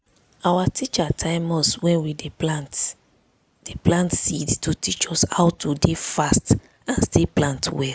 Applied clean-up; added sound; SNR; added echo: none; none; none; none.